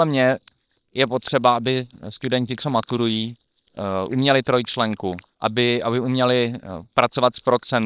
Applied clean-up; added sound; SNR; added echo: neural separator model SepFormer WHAM!.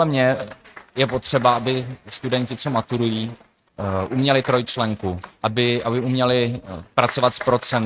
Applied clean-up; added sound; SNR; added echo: neural mask model RNNoise.